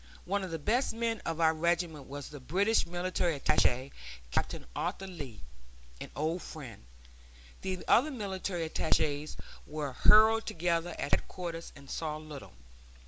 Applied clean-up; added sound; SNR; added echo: none; none; none; none.